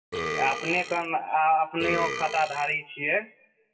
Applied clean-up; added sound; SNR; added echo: classical method WPE with log-MMSE.